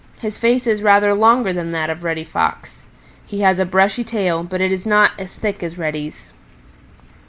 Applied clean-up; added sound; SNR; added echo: none; none; none; none.